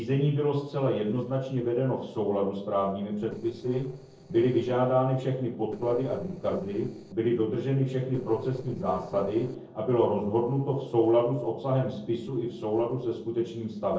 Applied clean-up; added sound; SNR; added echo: neural separator model SepFormer DNS4.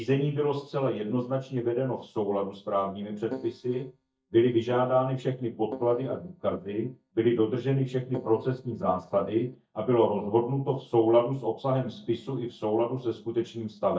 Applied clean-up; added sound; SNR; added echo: neural mask model DeepFilterNet 3.